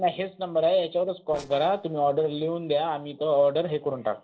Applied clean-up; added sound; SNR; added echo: neural separator model SepFormer DNS4.